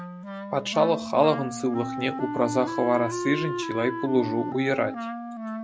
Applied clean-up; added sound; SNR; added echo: none; Wind instrument, woodwind instrument; 6 dB; none.